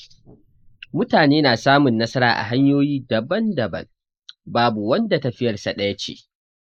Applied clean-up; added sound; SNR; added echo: neural mask model Resemble Enhance denoiser.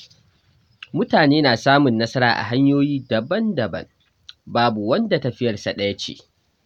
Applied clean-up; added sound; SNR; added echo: none; none; none; none.